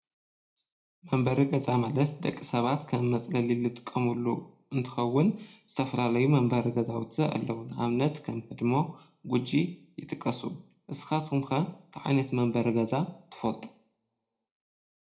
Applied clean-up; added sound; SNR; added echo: none; none; none; reverberation time 0.3 s.